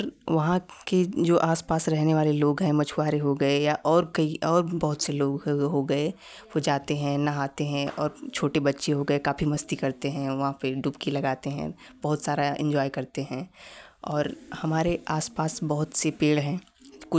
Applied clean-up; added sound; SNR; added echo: none; none; none; none.